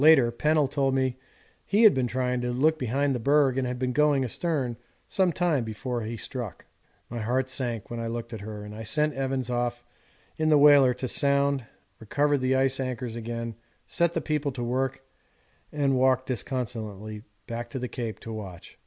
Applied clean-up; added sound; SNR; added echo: none; none; none; none.